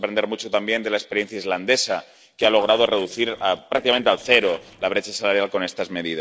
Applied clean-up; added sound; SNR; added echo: neural separator model SepFormer DNS4.